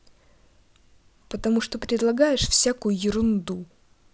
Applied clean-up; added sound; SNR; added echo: none; none; none; none.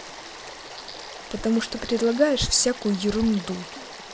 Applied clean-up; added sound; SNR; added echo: none; Stream / Frog; 14 dB; none.